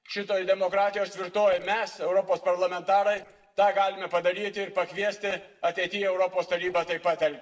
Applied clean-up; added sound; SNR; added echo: neural separator model SepFormer DNS4.